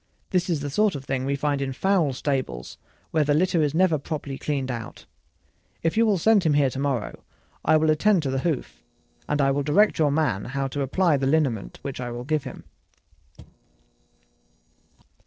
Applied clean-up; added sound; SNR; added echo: neural separator model SepFormer DNS4.